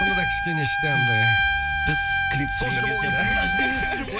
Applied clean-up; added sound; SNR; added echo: none; Trumpet; -5 dB; none.